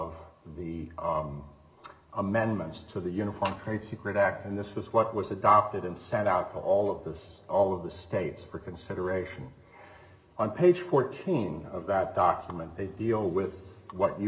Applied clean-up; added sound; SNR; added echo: none; none; none; reverberation time 2.9 s.